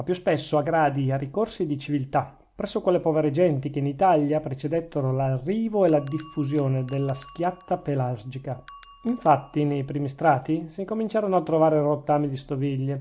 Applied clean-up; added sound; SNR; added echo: none; Bell; 12 dB; none.